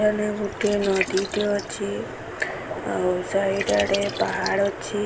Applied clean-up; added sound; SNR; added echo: none; Liquid; 12 dB; none.